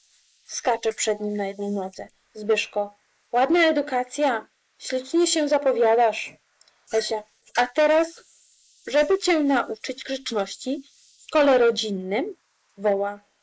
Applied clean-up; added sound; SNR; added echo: neural mask model Resemble Enhance denoiser.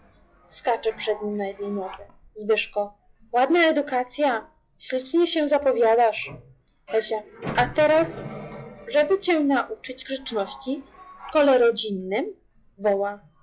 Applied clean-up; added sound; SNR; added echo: classical method log-MMSE.